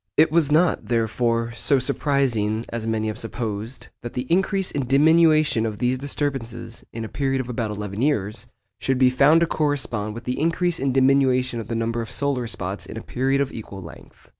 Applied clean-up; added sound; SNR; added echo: none; none; none; none.